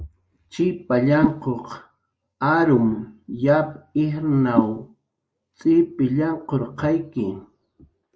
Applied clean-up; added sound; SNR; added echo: neural mask model Resemble Enhance denoiser.